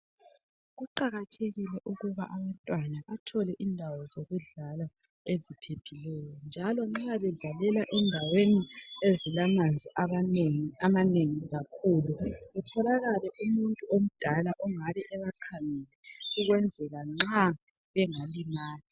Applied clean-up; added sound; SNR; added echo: none; none; none; none.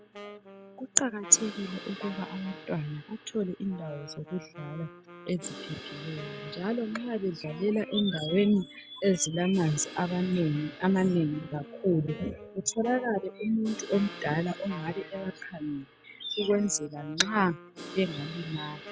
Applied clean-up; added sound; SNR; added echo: none; Crash cymbal + Wind instrument, woodwind instrument; 15 dB; none.